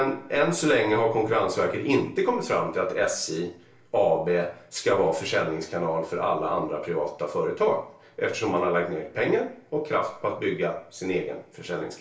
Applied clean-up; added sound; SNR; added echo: none; none; none; reverberation time 0.3 s.